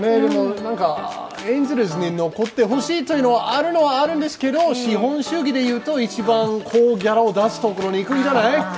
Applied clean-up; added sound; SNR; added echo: none; none; none; none.